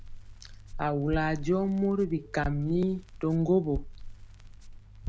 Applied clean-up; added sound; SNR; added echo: none; Crackle; 10 dB; none.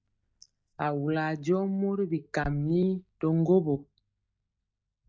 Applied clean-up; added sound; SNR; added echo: neural mask model DeepFilterNet 3.